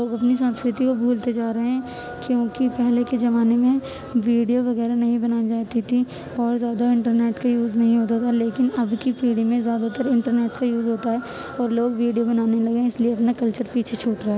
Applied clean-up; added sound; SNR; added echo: none; none; none; none.